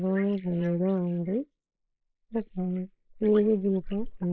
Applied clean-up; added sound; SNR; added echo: neural mask model Resemble Enhance denoiser.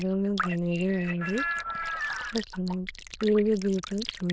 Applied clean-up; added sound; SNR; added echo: neural diffusion model UNIVERSE++.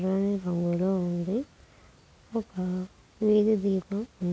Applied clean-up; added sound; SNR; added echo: none; none; none; none.